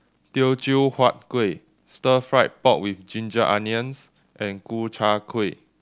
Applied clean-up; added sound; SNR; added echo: none; none; none; none.